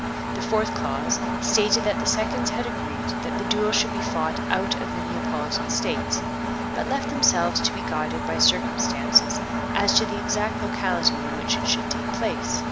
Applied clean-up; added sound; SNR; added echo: none; Engine; 0 dB; none.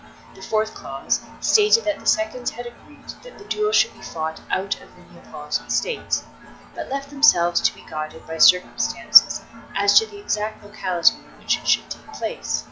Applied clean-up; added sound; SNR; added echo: classical method log-MMSE.